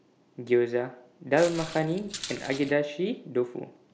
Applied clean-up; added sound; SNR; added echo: none; Walk, footsteps; 12 dB; none.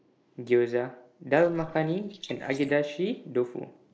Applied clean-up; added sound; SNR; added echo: neural mask model Resemble Enhance denoiser.